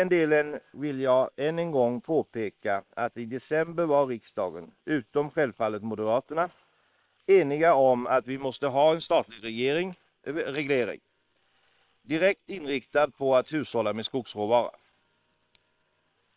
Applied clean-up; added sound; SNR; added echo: neural separator model SepFormer WHAM!.